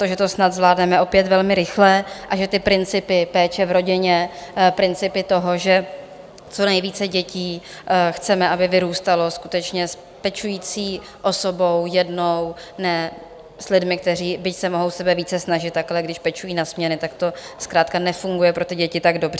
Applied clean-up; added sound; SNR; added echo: none; none; none; none.